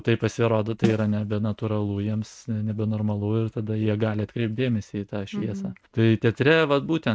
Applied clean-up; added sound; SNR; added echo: neural mask model RNNoise.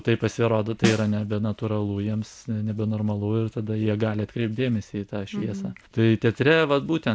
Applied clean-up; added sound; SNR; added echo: none; Snare drum; 9 dB; none.